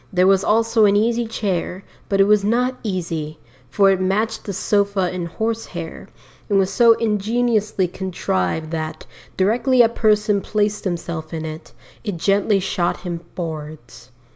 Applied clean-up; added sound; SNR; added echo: none; none; none; none.